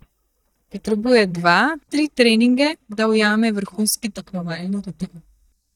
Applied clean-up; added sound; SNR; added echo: neural mask model DeepFilterNet 3.